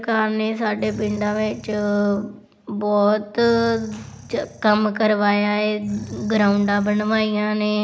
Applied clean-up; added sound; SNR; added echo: none; Animal; 19 dB; none.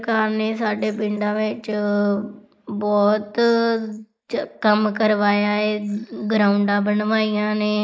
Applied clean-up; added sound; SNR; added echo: neural mask model Resemble Enhance denoiser.